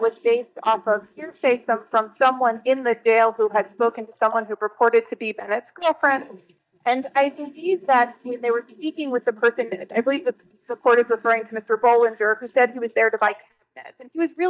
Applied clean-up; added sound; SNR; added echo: neural mask model DeepFilterNet 3.